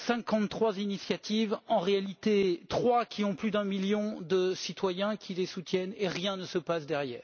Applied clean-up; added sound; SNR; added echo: none; none; none; none.